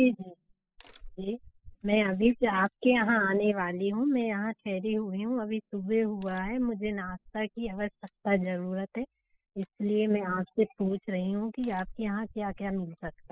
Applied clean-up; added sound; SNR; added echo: classical method spectral subtraction.